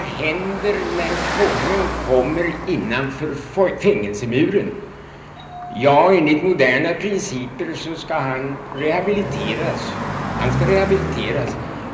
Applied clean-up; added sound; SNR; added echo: none; Car passing by; 7 dB; reverberation time 0.5 s.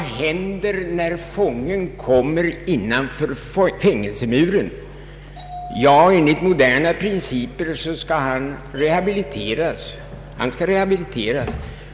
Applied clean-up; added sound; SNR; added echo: none; none; none; none.